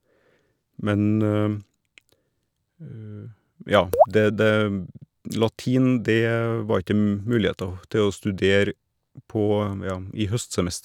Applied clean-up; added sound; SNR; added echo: none; Raindrop / Drip; -3 dB; none.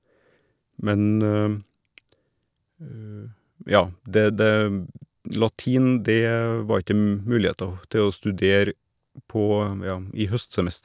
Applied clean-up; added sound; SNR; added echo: none; none; none; none.